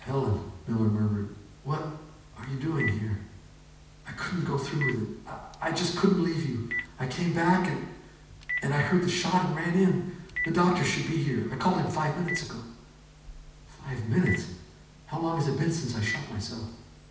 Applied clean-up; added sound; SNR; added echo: none; Telephone; 13 dB; reverberation time 0.9 s.